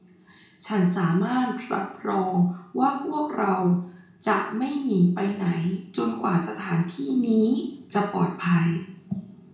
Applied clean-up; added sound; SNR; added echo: none; none; none; reverberation time 0.6 s.